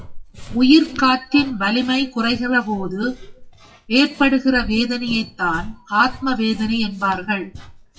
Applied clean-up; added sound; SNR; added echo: classical method WPE with log-MMSE.